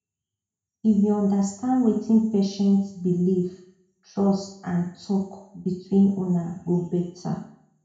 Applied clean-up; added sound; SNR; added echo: none; none; none; reverberation time 0.5 s.